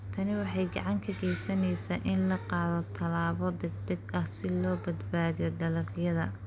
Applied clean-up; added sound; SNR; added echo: none; none; none; none.